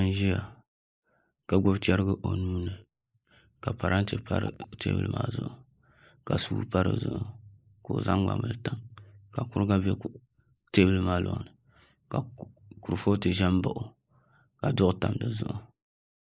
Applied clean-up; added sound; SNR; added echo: neural mask model Resemble Enhance denoiser.